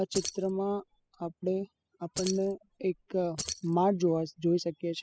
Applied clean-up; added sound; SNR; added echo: classical method spectral subtraction.